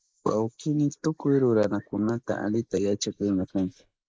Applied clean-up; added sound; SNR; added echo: neural mask model Resemble Enhance denoiser.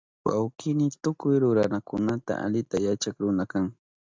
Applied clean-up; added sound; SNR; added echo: none; none; none; none.